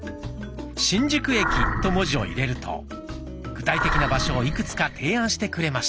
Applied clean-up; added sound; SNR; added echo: none; Animal; 2 dB; none.